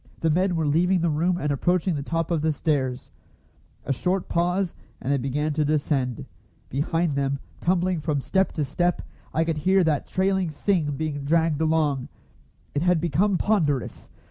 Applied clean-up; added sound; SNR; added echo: none; none; none; none.